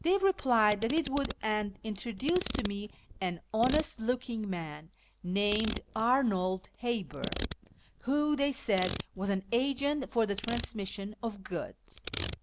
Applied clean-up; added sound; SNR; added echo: none; Ratchet, pawl; 5 dB; none.